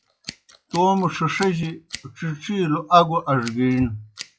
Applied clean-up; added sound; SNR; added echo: classical method log-MMSE.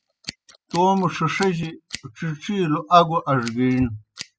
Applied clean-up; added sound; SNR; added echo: classical method spectral subtraction.